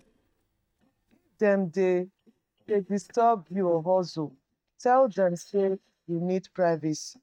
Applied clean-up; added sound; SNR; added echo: neural mask model DeepFilterNet 3.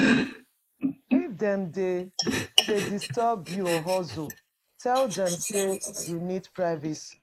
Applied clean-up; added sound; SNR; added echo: neural mask model Resemble Enhance denoiser.